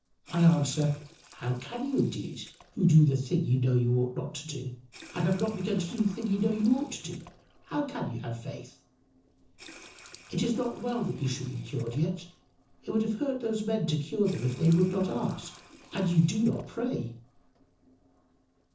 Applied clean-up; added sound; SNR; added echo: neural separator model SepFormer DNS4.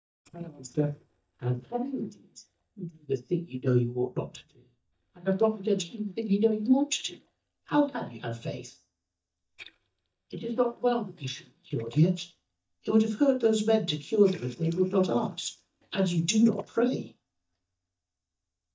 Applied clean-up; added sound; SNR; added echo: neural mask model DeepFilterNet 3.